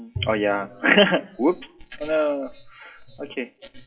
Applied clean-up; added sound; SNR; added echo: classical method WPE with log-MMSE.